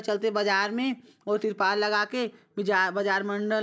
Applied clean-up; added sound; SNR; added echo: none; none; none; none.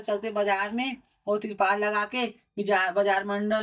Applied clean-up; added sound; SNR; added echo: neural mask model DeepFilterNet 3.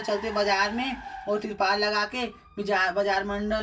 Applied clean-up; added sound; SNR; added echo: none; Car; 16 dB; reverberation time 0.2 s.